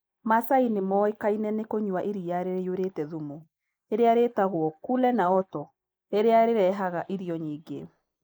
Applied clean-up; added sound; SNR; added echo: neural mask model Resemble Enhance denoiser.